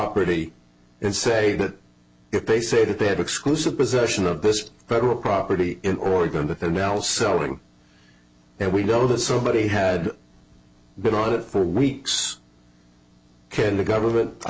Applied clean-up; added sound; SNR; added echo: none; none; none; none.